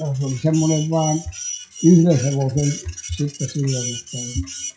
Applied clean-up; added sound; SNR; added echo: classical method WPE with log-MMSE.